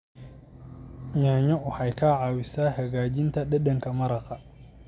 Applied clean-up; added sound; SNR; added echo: none; none; none; none.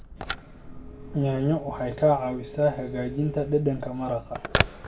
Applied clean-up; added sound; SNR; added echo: none; Telephone; 7 dB; reverberation time 0.2 s.